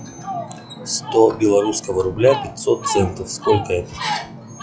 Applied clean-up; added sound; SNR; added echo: classical method log-MMSE.